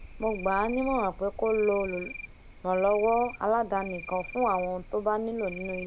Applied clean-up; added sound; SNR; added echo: none; Cricket; 13 dB; none.